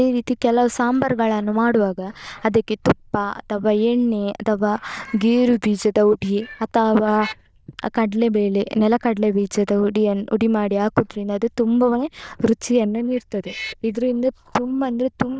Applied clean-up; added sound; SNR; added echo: neural diffusion model UNIVERSE++.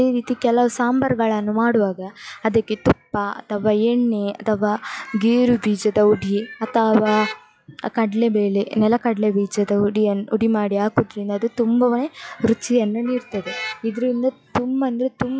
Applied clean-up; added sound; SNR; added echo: classical method log-MMSE.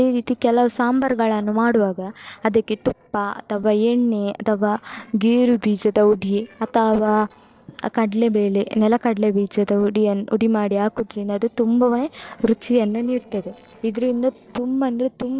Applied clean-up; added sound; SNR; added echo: neural separator model SepFormer DNS4.